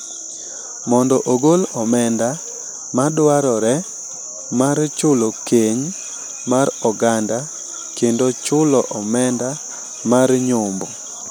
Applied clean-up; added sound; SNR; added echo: none; none; none; none.